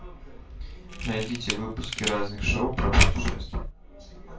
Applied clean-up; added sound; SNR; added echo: none; Camera; 7 dB; reverberation time 0.3 s.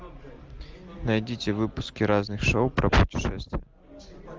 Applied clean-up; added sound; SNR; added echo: none; none; none; none.